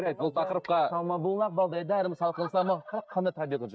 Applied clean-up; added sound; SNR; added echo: neural mask model DeepFilterNet 3.